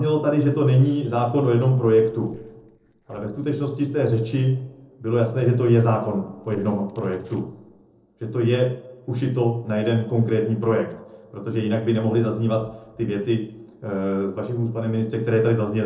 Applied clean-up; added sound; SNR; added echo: neural separator model SepFormer DNS4.